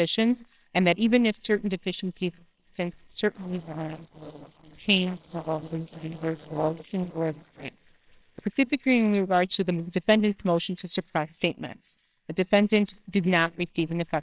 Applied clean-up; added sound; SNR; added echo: neural separator model SepFormer WHAMR!.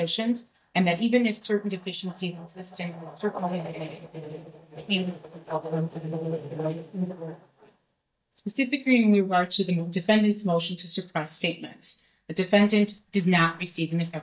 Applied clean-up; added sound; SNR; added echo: neural mask model DeepFilterNet 3.